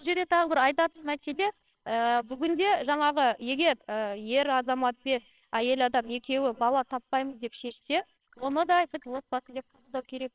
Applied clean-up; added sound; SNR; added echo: neural separator model SepFormer WHAMR!.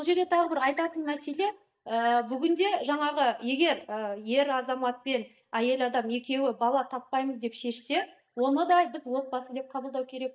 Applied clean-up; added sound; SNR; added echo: neural mask model DeepFilterNet 3.